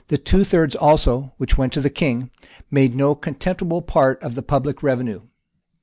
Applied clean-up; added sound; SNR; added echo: none; none; none; none.